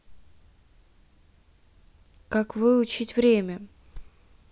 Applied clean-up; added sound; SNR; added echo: none; none; none; none.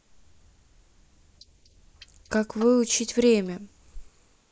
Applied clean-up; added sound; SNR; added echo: neural mask model Resemble Enhance denoiser.